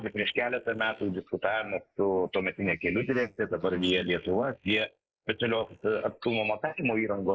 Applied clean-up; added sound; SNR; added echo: neural mask model Resemble Enhance denoiser.